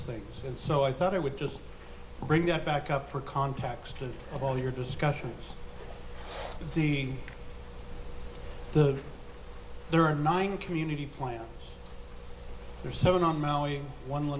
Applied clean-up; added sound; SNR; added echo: none; none; none; none.